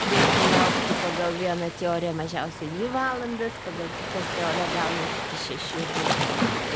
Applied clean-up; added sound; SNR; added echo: none; Waves, surf; -3 dB; none.